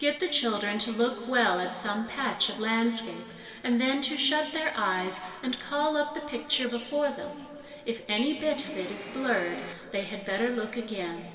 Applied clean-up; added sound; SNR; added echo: none; Domestic sounds, home sounds; 13 dB; reverberation time 2.5 s.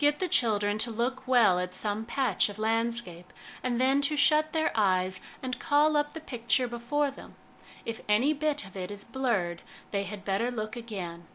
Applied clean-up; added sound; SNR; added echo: none; none; none; none.